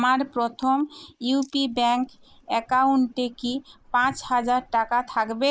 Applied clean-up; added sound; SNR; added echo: neural mask model Resemble Enhance denoiser.